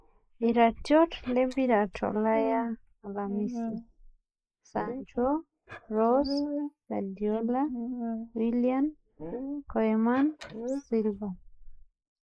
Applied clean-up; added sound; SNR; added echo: neural mask model Resemble Enhance denoiser.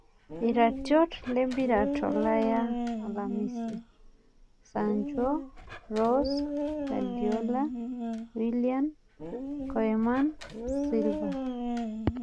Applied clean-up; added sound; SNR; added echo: none; Dog; 4 dB; none.